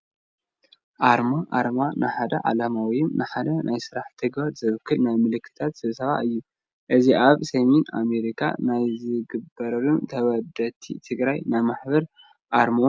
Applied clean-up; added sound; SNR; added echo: none; none; none; none.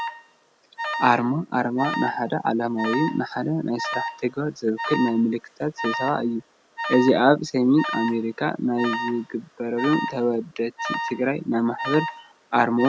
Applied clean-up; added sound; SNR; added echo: none; Alarm; 9 dB; none.